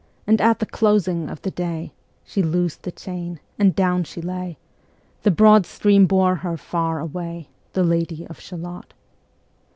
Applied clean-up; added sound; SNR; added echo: none; none; none; none.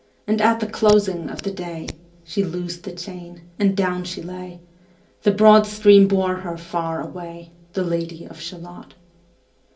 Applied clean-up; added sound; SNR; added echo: none; Hands; 17 dB; reverberation time 0.3 s.